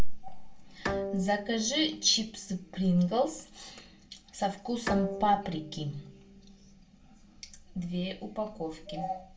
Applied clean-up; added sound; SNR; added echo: none; Bowed string instrument; 11 dB; reverberation time 0.2 s.